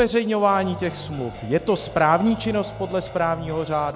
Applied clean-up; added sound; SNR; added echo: none; Guitar; 15 dB; none.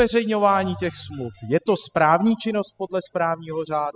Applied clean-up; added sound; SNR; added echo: classical method spectral subtraction.